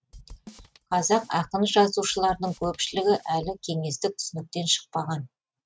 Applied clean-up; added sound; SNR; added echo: neural mask model RNNoise.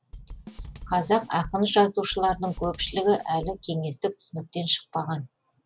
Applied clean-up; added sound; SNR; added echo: none; Drum / Drum kit; 15 dB; none.